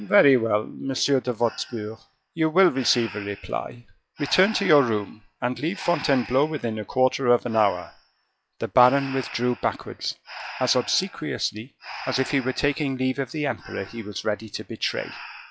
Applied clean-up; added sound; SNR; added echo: classical method log-MMSE.